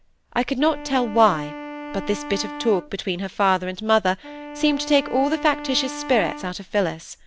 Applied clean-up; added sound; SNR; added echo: none; Wind instrument, woodwind instrument; 13 dB; none.